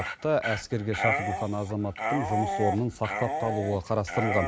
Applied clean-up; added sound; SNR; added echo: none; Dog; 3 dB; none.